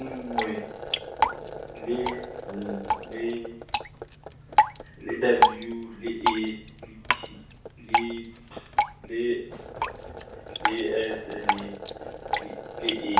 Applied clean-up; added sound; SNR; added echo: none; Drip; -3 dB; reverberation time 0.6 s.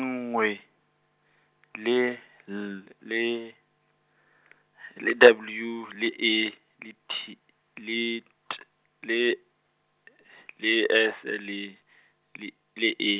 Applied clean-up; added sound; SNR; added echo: none; none; none; none.